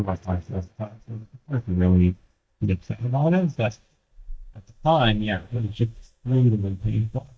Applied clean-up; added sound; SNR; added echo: neural mask model DeepFilterNet 3.